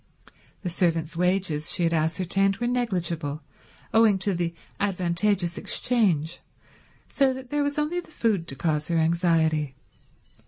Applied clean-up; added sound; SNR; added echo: none; none; none; none.